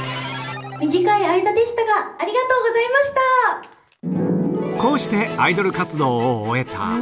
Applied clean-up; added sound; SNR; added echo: none; none; none; none.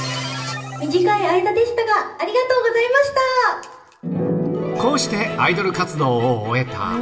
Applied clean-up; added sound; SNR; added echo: none; none; none; reverberation time 1.0 s.